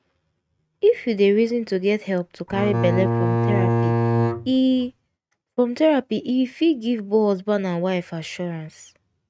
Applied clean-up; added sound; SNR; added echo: neural mask model RNNoise.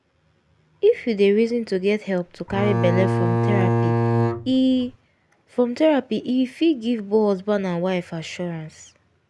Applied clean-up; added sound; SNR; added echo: none; Bowed string instrument; -1 dB; none.